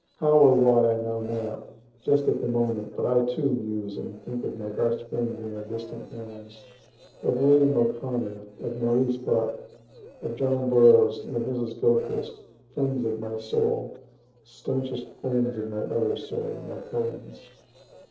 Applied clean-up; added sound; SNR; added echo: neural separator model SepFormer DNS4.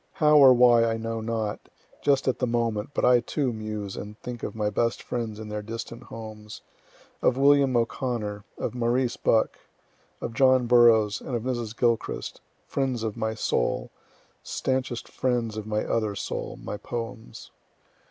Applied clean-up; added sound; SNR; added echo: none; none; none; none.